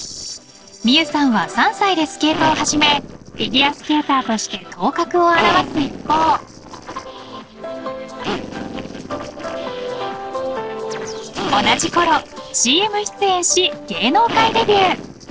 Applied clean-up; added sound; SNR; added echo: neural separator model SepFormer DNS4.